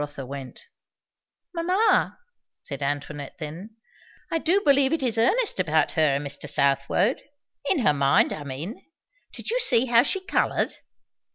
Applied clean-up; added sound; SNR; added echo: none; none; none; none.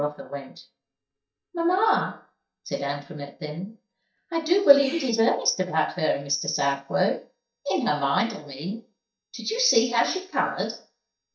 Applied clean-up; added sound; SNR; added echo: neural mask model DeepFilterNet 3.